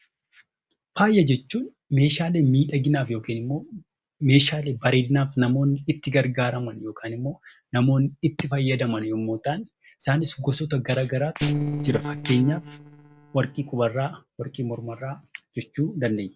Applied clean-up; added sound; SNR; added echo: neural separator model SepFormer DNS4.